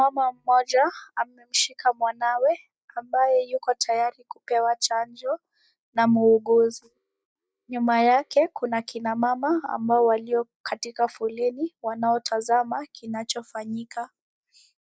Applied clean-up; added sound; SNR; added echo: neural mask model DeepFilterNet 3.